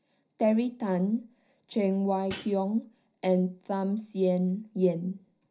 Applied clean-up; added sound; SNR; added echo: none; Hi-hat; 14 dB; reverberation time 0.5 s.